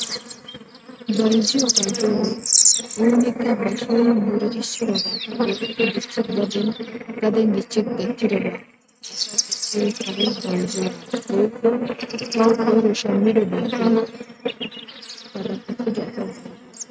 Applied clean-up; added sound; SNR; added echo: neural mask model RNNoise.